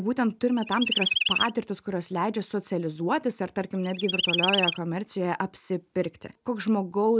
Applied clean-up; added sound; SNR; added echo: none; Chirp, tweet; 0 dB; none.